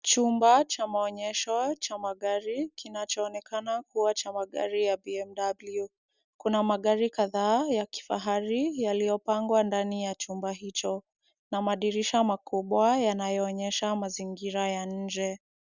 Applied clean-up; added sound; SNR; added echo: none; none; none; none.